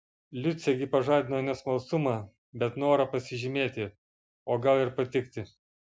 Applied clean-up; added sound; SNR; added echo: none; none; none; none.